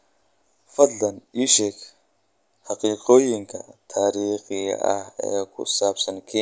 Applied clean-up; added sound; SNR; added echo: none; none; none; none.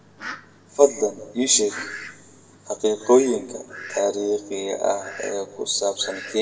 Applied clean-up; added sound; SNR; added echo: none; Fowl; 17 dB; reverberation time 1.1 s.